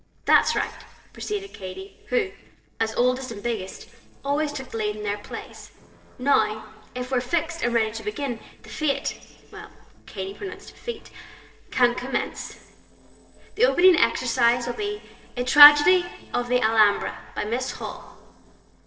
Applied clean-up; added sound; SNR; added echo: neural separator model SepFormer DNS4.